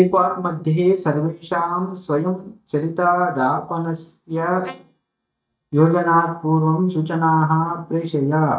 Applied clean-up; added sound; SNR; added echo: neural mask model DeepFilterNet 3.